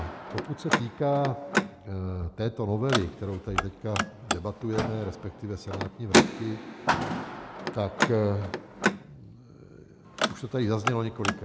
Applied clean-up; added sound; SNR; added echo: none; Car; 0 dB; none.